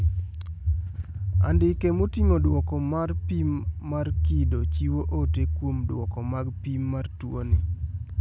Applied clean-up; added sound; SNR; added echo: none; none; none; none.